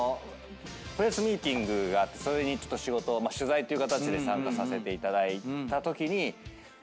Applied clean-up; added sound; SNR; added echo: none; Gunshot, gunfire; 17 dB; none.